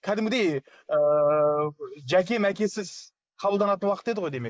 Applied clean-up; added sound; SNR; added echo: neural mask model Resemble Enhance denoiser.